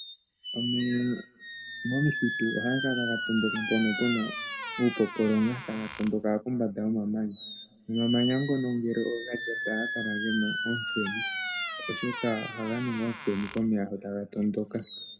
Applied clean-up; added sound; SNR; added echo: none; Squeak; 4 dB; reverberation time 1.9 s.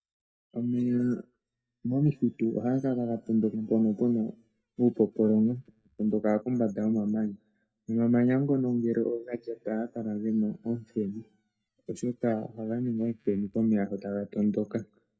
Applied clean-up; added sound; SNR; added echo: neural mask model DeepFilterNet 3.